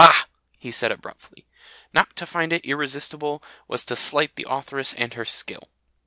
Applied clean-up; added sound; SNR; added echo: none; none; none; none.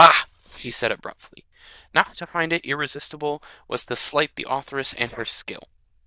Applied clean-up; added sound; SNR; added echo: neural diffusion model UNIVERSE++.